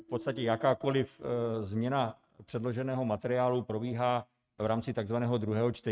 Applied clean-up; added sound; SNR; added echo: neural mask model RNNoise.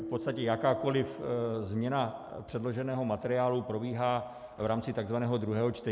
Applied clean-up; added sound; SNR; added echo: none; Keyboard (musical); 17 dB; none.